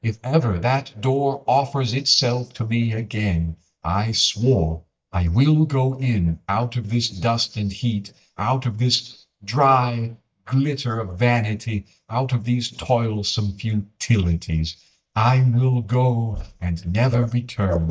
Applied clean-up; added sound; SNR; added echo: neural mask model DeepFilterNet 3.